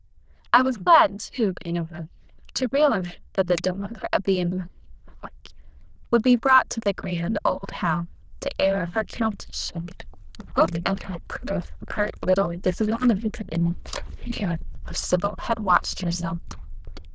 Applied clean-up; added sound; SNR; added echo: neural diffusion model UNIVERSE++.